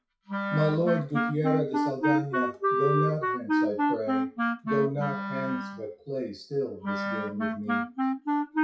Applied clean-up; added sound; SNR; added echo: classical method WPE with log-MMSE.